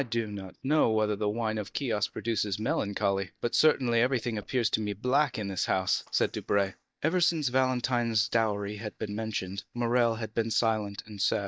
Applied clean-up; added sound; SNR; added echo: neural mask model DeepFilterNet 3.